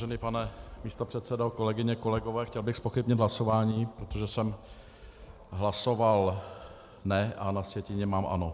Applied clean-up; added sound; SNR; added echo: none; none; none; none.